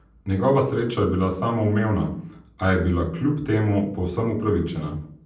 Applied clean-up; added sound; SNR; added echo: none; none; none; reverberation time 0.6 s.